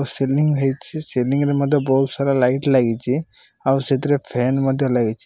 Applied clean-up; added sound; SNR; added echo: none; none; none; none.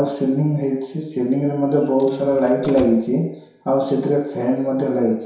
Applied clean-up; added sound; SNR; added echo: none; Squeak / Slam / Wood; 19 dB; reverberation time 0.7 s.